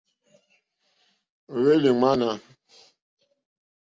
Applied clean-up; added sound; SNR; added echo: none; none; none; none.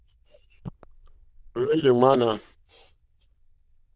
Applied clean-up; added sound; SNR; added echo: neural diffusion model UNIVERSE++.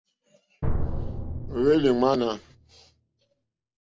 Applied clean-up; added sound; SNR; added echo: none; Drum; 3 dB; none.